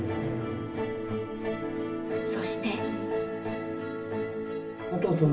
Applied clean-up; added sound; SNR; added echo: none; none; none; reverberation time 2.4 s.